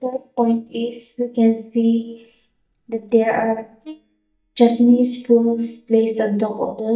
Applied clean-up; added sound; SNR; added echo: neural mask model DeepFilterNet 3.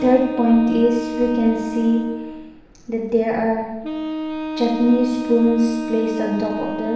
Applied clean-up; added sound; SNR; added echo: none; Wind instrument, woodwind instrument; 8 dB; reverberation time 0.9 s.